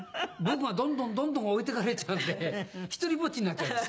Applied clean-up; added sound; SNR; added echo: none; none; none; none.